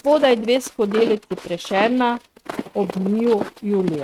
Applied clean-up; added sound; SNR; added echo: neural mask model RNNoise.